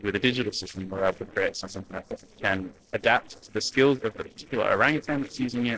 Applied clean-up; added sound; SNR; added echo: neural separator model SepFormer DNS4.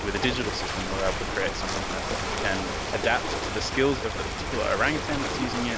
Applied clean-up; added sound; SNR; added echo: none; Ocean; 1 dB; none.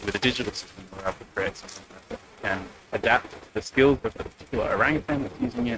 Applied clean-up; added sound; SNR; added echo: neural mask model RNNoise.